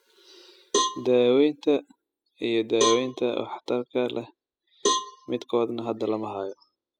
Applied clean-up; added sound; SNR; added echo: classical method spectral subtraction.